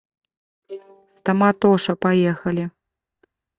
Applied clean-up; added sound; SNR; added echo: neural mask model DeepFilterNet 3.